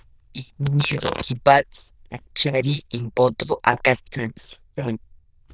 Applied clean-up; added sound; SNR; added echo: neural diffusion model UNIVERSE++.